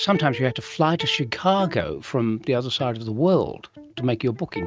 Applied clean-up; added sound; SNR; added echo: neural mask model RNNoise.